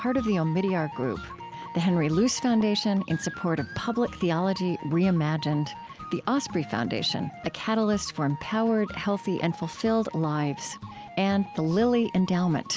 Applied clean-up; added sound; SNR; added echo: none; none; none; none.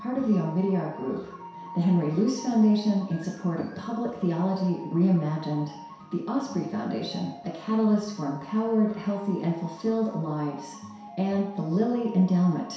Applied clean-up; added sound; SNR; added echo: none; none; none; reverberation time 0.7 s.